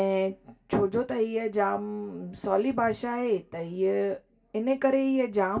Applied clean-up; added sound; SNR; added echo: none; none; none; reverberation time 0.2 s.